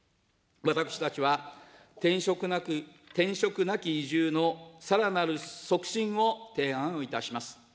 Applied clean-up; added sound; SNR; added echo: none; none; none; none.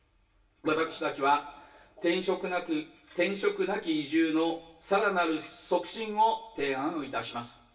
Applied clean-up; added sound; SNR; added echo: none; none; none; reverberation time 0.1 s.